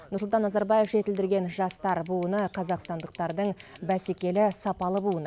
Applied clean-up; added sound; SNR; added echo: none; Scissors; 15 dB; none.